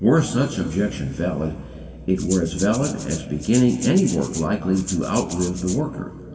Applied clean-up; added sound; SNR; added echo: none; Rattle (instrument); 13 dB; reverberation time 2.2 s.